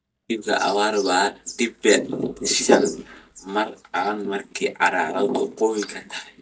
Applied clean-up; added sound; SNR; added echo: neural mask model DeepFilterNet 3.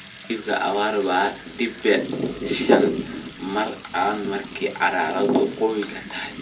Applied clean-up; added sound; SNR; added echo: none; Bathtub (filling or washing) / Sink (filling or washing) / Water tap, faucet; 18 dB; reverberation time 0.2 s.